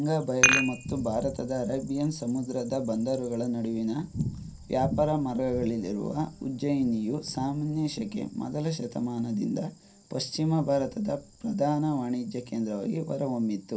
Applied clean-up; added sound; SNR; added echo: none; Dishes, pots, and pans; -2 dB; reverberation time 0.3 s.